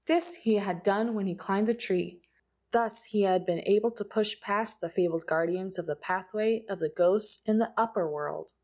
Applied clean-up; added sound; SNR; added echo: none; none; none; none.